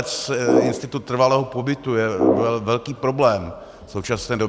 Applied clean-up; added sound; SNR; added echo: none; Brass instrument; 1 dB; none.